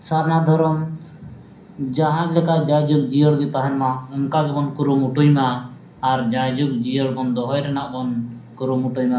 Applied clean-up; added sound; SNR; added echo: none; none; none; reverberation time 0.6 s.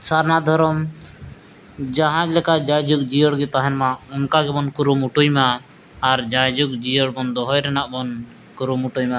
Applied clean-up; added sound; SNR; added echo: none; none; none; none.